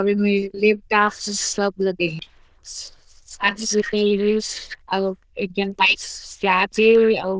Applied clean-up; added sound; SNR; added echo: neural diffusion model UNIVERSE++.